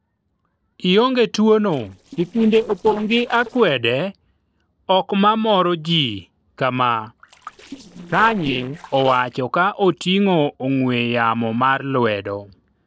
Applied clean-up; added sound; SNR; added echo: neural separator model SepFormer DNS4.